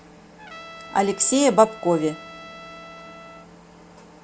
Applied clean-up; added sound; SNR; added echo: none; Trumpet; 18 dB; none.